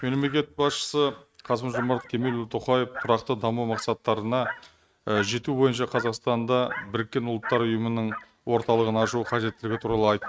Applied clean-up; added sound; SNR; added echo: neural mask model RNNoise.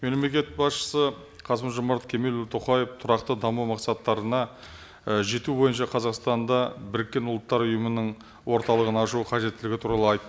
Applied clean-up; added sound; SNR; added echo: none; none; none; none.